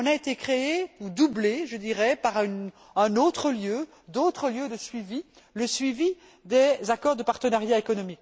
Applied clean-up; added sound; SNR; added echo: none; none; none; none.